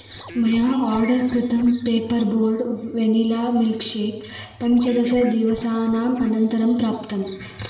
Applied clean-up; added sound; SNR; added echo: none; Scratching (performance technique); 20 dB; reverberation time 0.8 s.